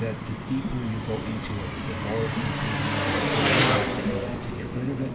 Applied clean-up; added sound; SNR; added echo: none; Engine; -4 dB; reverberation time 1.9 s.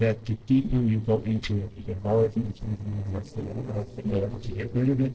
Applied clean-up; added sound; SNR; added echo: neural separator model SepFormer DNS4.